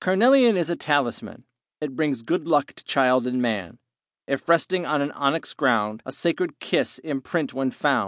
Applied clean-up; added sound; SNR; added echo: none; none; none; none.